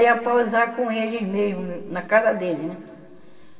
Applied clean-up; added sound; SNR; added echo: none; none; none; reverberation time 1.7 s.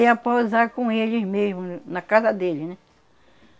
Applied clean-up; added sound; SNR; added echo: none; none; none; none.